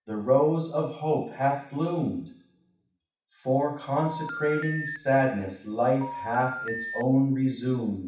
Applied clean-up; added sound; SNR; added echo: none; Telephone; 9 dB; reverberation time 0.6 s.